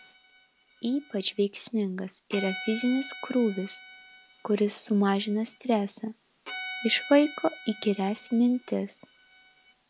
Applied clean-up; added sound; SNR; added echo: none; Bowed string instrument; 15 dB; none.